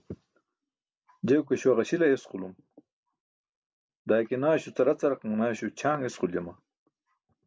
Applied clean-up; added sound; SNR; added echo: none; none; none; none.